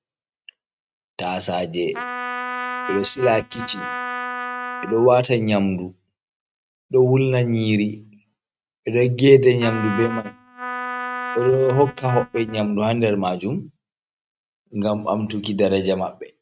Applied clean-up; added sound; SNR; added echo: neural mask model RNNoise.